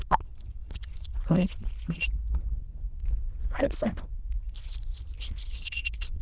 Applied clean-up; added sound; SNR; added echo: neural diffusion model UNIVERSE++.